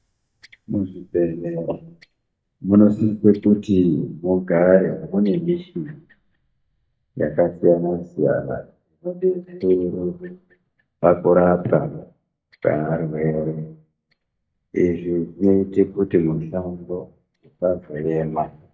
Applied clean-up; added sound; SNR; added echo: neural mask model DeepFilterNet 3.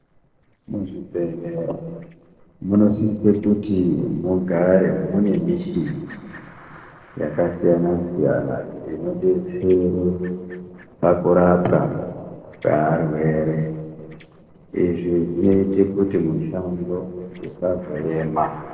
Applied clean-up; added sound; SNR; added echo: neural separator model SepFormer DNS4.